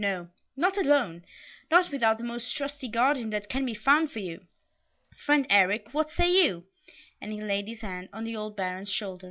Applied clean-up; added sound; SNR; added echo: none; none; none; none.